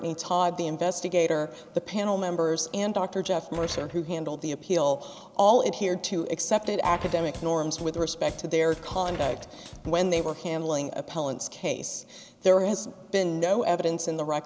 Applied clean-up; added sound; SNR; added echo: none; Door + Drum / Drum kit; 16 dB; none.